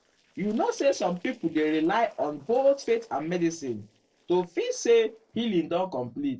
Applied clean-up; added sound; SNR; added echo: neural separator model SepFormer DNS4.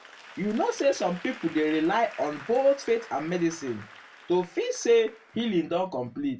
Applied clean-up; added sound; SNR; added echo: none; Applause / Crowd; 19 dB; reverberation time 0.2 s.